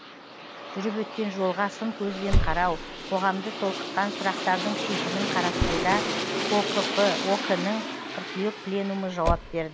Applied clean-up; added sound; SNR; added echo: none; Aircraft + Motor vehicle (road); 1 dB; none.